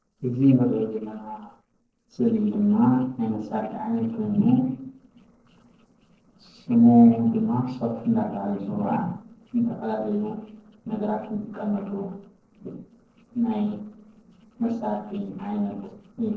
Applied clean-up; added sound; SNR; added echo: neural separator model SepFormer DNS4.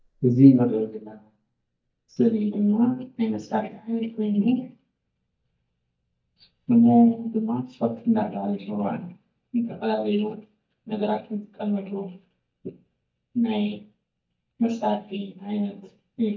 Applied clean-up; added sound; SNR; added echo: neural mask model DeepFilterNet 3.